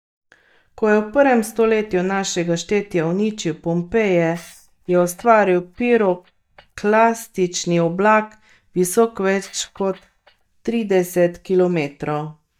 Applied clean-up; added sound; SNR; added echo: neural mask model DeepFilterNet 3.